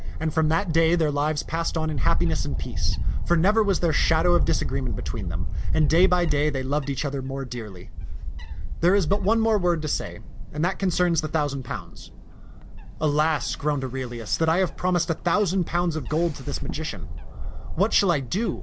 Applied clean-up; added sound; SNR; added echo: none; Wind / Bird; 1 dB; none.